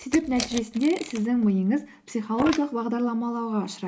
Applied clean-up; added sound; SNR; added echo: neural mask model Resemble Enhance denoiser.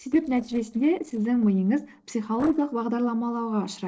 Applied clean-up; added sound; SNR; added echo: neural separator model SepFormer DNS4.